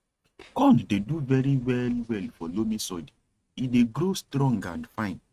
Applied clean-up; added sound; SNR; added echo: neural mask model RNNoise.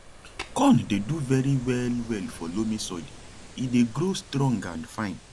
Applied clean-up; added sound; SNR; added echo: none; Ocean + Tap; 17 dB; none.